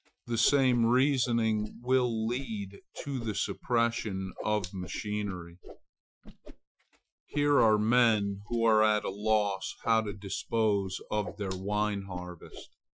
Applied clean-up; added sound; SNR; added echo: classical method Wiener filter.